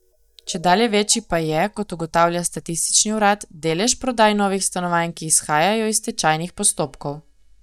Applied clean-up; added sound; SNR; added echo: neural mask model DeepFilterNet 3.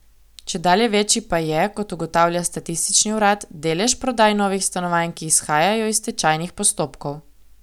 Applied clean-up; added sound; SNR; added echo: none; none; none; none.